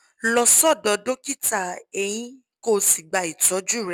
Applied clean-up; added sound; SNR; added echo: none; none; none; none.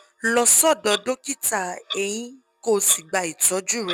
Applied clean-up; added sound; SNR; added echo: none; Clock; 15 dB; none.